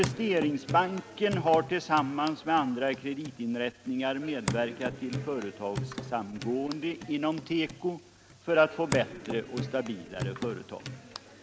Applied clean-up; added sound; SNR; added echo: none; Hands / Wood; 9 dB; none.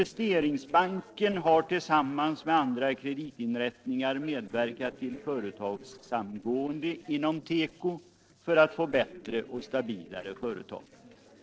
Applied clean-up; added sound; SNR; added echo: neural separator model SepFormer DNS4.